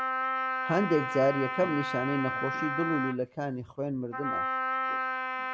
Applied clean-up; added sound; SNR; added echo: none; Wind instrument, woodwind instrument; 1 dB; none.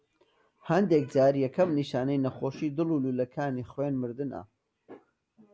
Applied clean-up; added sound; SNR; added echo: none; none; none; none.